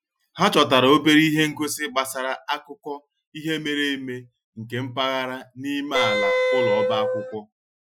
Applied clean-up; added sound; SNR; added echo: classical method Wiener filter.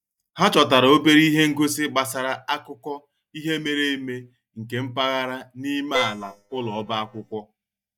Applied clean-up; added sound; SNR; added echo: neural mask model DeepFilterNet 3.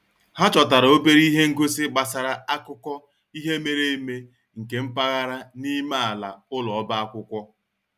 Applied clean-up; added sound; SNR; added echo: none; none; none; none.